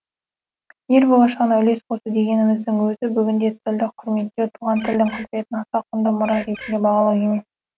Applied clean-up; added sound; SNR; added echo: none; Bird; 16 dB; none.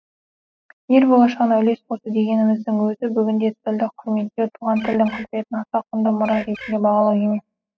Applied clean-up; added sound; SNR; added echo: classical method spectral subtraction.